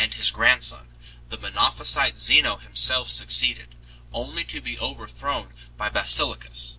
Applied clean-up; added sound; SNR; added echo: none; none; none; none.